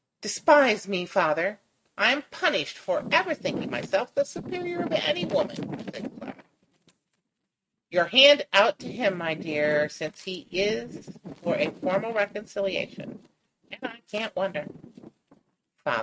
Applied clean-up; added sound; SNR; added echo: neural mask model RNNoise.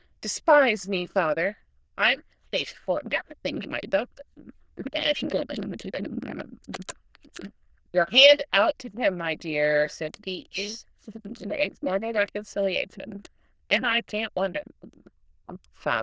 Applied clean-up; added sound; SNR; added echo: neural diffusion model UNIVERSE++.